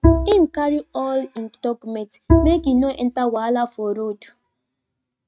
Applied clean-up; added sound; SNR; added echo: neural mask model RNNoise.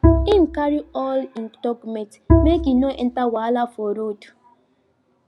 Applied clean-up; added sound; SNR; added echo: none; Bowed string instrument; 0 dB; none.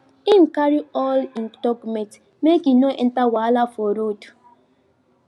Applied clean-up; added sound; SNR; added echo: none; none; none; none.